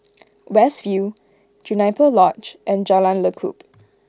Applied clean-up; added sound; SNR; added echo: none; none; none; none.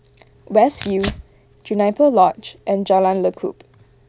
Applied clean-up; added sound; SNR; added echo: none; Tearing; 19 dB; none.